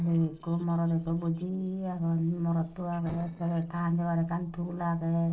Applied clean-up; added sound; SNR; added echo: neural separator model SepFormer DNS4.